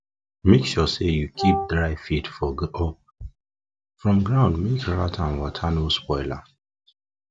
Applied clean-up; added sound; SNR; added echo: none; Wind instrument, woodwind instrument; 3 dB; none.